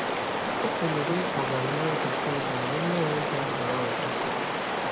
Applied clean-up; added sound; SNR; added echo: none; Stream; -4 dB; reverberation time 1.1 s.